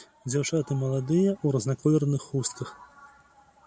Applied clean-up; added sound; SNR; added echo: none; none; none; none.